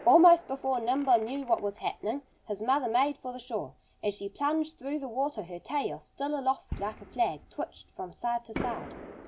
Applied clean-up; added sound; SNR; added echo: none; Fireworks; 17 dB; none.